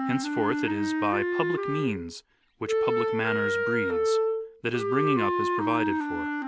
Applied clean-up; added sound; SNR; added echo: none; Wind instrument, woodwind instrument; -4 dB; none.